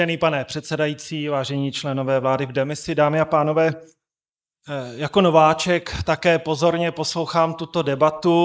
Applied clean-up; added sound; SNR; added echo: neural mask model Resemble Enhance denoiser.